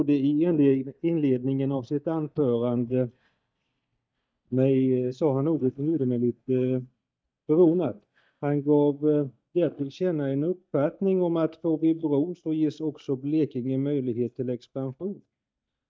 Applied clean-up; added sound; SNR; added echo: neural mask model DeepFilterNet 3.